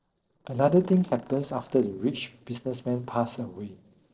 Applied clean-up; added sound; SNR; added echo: neural separator model SepFormer DNS4.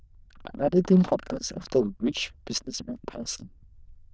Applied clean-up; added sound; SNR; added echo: neural diffusion model UNIVERSE++.